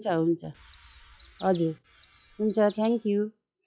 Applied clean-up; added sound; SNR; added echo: classical method log-MMSE.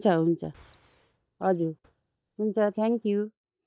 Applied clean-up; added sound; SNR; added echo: neural mask model DeepFilterNet 3.